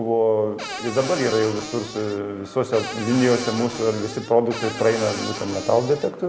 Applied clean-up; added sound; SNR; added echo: none; Cupboard open or close / Door; 11 dB; none.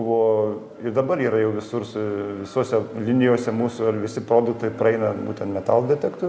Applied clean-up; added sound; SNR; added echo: none; none; none; none.